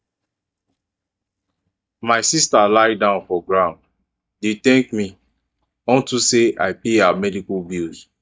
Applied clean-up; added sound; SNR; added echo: neural mask model DeepFilterNet 3.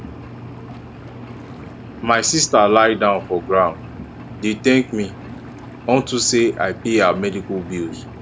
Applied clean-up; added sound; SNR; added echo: none; Engine; 15 dB; none.